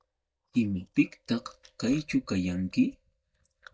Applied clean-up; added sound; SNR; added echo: neural mask model DeepFilterNet 3.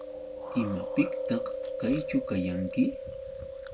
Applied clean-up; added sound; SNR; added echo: none; Chewing, mastication; 4 dB; reverberation time 0.2 s.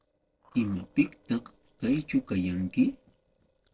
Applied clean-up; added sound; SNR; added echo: neural separator model SepFormer DNS4.